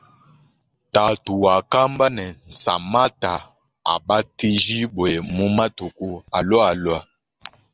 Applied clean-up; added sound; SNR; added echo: none; none; none; none.